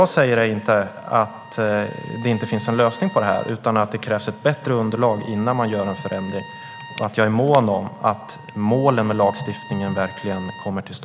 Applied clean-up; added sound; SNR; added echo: none; Trumpet; 19 dB; none.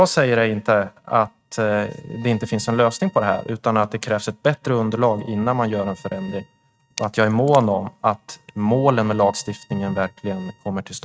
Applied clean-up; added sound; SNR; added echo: neural mask model RNNoise.